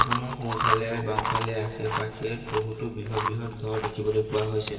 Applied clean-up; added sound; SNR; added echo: none; Chewing, mastication; 2 dB; reverberation time 2.6 s.